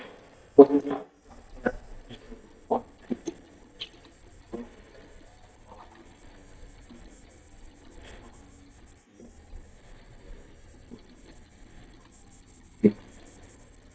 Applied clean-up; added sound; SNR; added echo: neural mask model DeepFilterNet 3.